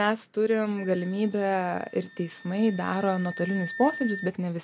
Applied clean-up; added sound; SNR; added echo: none; Wind instrument, woodwind instrument; 15 dB; none.